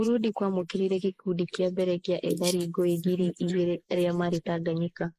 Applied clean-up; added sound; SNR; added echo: neural mask model Resemble Enhance denoiser.